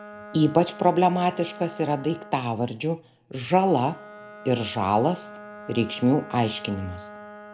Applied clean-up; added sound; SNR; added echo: none; Bowed string instrument; 17 dB; reverberation time 0.4 s.